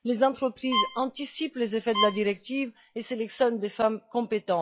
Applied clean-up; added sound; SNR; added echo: classical method log-MMSE.